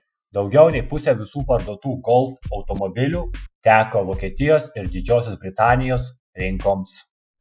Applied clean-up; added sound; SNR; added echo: classical method Wiener filter.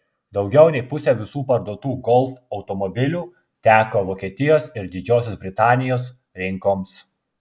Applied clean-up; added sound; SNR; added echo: none; none; none; none.